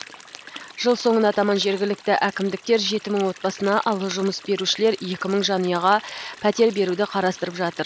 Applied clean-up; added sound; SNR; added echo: none; Stream; 20 dB; none.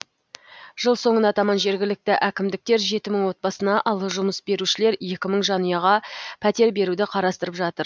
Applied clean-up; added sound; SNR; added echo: none; none; none; none.